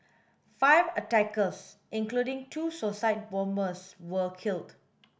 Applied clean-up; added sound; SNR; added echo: none; none; none; none.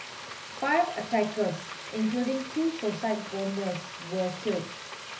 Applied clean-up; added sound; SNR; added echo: none; Frying (food); 10 dB; reverberation time 0.4 s.